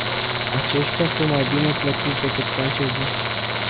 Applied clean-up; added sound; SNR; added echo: none; Tools; -1 dB; none.